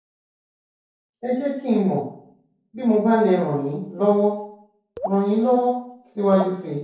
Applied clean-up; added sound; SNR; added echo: neural separator model SepFormer DNS4.